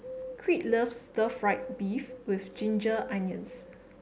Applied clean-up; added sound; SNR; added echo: none; Bird; 13 dB; none.